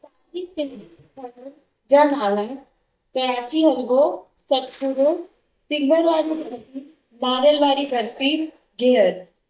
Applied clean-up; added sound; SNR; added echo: neural mask model DeepFilterNet 3.